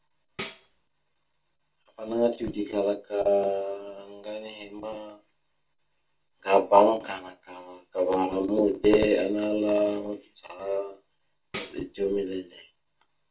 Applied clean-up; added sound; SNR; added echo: none; Tambourine; 17 dB; reverberation time 0.2 s.